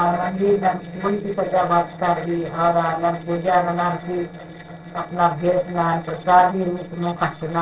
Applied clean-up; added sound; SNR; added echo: neural separator model SepFormer DNS4.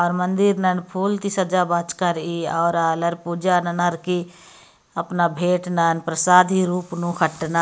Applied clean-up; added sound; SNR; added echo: none; none; none; none.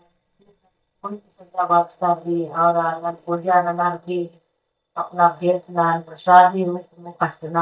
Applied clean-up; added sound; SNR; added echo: neural mask model DeepFilterNet 3.